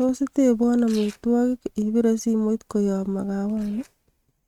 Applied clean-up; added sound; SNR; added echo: neural mask model RNNoise.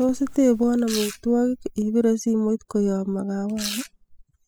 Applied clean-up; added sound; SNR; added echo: classical method spectral subtraction.